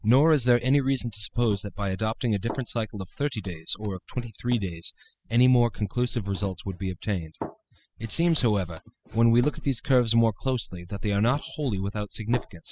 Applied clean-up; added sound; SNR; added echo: classical method spectral subtraction.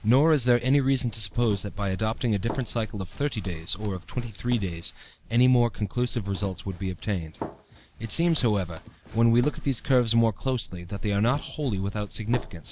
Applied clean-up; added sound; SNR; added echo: none; Run; 19 dB; none.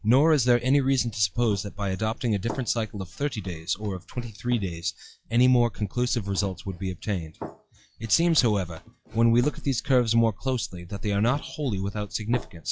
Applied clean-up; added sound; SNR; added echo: classical method log-MMSE.